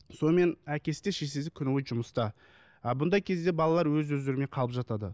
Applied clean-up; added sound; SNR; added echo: none; none; none; none.